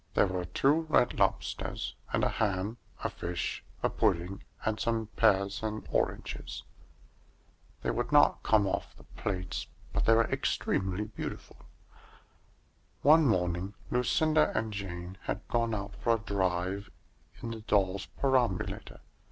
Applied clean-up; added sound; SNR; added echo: none; none; none; none.